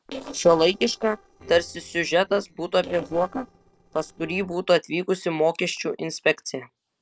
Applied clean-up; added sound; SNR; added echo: neural separator model SepFormer DNS4.